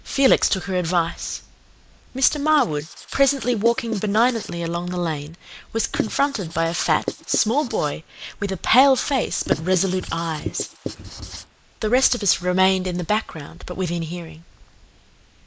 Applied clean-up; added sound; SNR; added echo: neural mask model Resemble Enhance denoiser.